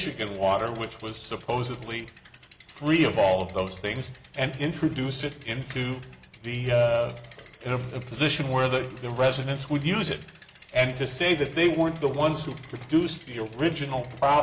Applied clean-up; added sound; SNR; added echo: none; Bicycle; 19 dB; none.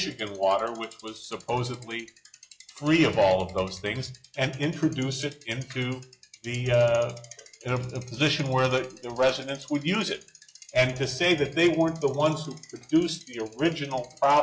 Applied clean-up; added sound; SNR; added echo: classical method log-MMSE.